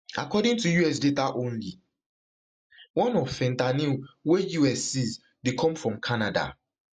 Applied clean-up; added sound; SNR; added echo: none; none; none; none.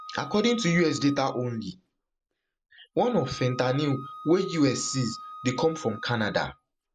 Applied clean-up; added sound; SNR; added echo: none; Wind instrument, woodwind instrument; 17 dB; none.